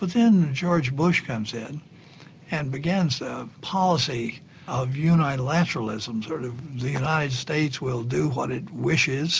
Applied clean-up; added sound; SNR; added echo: none; none; none; none.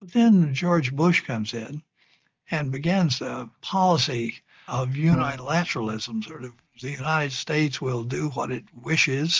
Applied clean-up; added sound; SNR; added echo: neural mask model DeepFilterNet 3.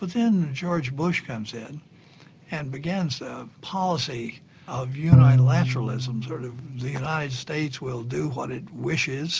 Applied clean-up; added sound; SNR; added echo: none; Bowed string instrument; -5 dB; none.